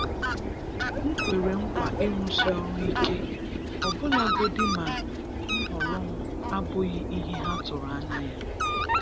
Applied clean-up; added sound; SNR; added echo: none; Fowl; -3 dB; none.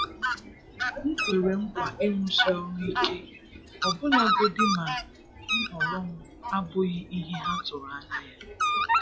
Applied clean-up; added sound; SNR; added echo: classical method log-MMSE.